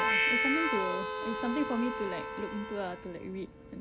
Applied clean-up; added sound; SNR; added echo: none; Harmonica; -2 dB; none.